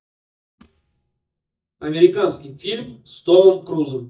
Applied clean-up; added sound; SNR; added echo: neural mask model DeepFilterNet 3.